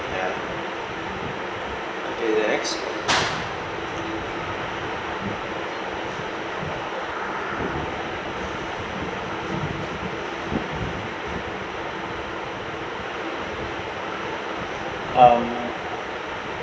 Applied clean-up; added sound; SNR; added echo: none; Clapping; 3 dB; none.